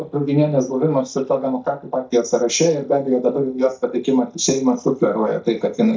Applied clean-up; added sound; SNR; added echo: neural mask model DeepFilterNet 3.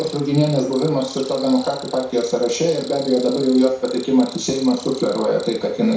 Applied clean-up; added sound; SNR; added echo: none; Cricket; 17 dB; reverberation time 0.6 s.